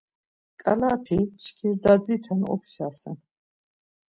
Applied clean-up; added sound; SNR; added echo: none; none; none; none.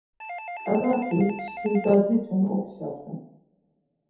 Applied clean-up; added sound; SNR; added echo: none; Doorbell; 12 dB; reverberation time 0.8 s.